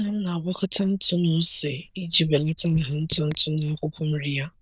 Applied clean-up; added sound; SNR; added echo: neural diffusion model UNIVERSE++.